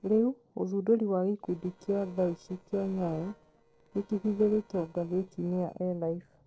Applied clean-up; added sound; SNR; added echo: neural separator model SepFormer DNS4.